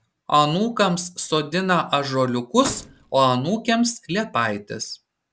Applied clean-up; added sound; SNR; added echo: none; Slam / Microwave oven; 13 dB; none.